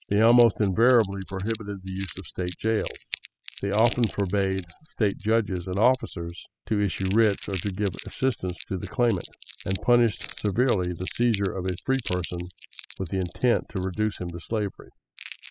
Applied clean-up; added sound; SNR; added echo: classical method spectral subtraction.